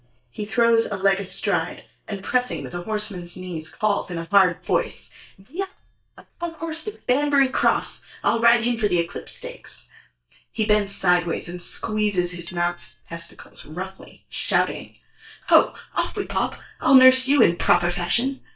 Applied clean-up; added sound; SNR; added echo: neural mask model DeepFilterNet 3.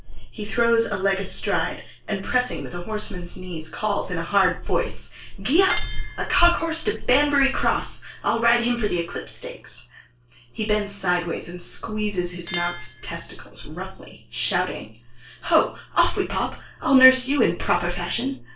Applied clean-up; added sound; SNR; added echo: neural separator model SepFormer DNS4.